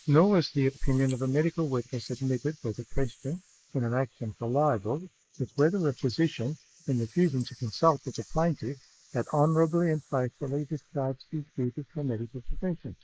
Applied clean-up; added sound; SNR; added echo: neural mask model Resemble Enhance denoiser.